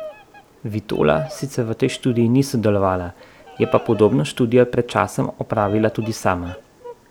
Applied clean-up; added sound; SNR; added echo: none; Bird vocalization, bird call, bird song; 18 dB; none.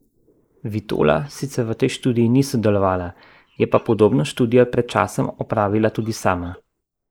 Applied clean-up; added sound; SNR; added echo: neural mask model Resemble Enhance denoiser.